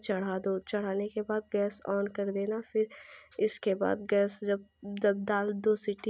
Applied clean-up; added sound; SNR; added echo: none; none; none; none.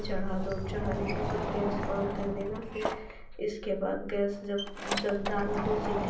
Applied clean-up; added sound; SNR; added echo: none; Sliding door; 1 dB; reverberation time 0.6 s.